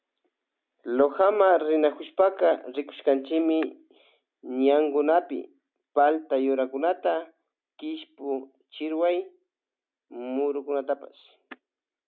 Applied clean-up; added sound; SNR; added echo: none; none; none; none.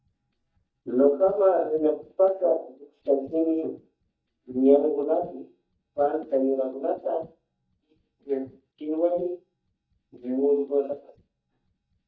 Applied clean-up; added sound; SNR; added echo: neural mask model DeepFilterNet 3.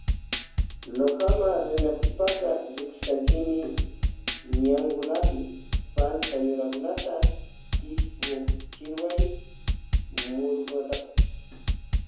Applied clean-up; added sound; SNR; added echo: none; Drum kit; -2 dB; reverberation time 0.7 s.